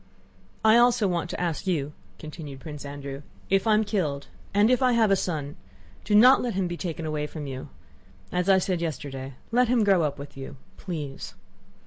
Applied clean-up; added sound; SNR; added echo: none; none; none; none.